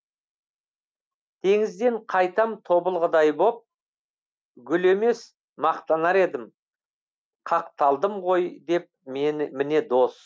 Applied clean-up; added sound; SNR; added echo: none; none; none; none.